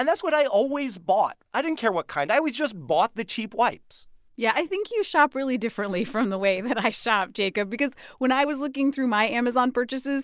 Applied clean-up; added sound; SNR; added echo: none; none; none; none.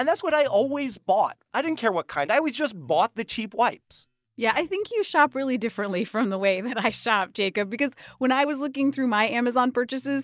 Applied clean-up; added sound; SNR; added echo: neural mask model DeepFilterNet 3.